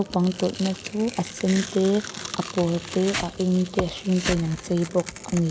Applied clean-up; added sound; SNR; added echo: none; Tearing; 10 dB; none.